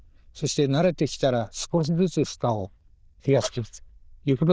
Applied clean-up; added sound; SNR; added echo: neural diffusion model UNIVERSE++.